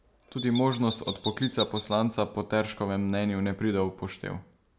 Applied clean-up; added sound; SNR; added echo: none; Chirp, tweet; 2 dB; none.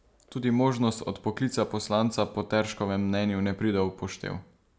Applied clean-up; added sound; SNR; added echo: none; none; none; none.